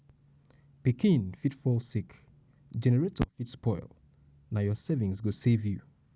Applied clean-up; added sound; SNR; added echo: none; none; none; none.